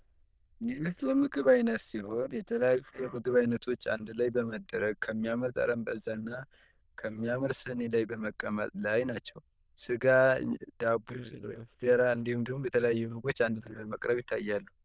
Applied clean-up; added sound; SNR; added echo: neural diffusion model UNIVERSE++.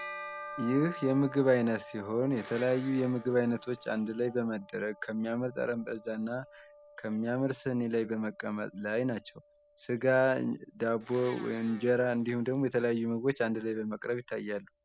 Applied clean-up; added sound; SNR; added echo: none; Domestic sounds, home sounds + Bell; 18 dB; none.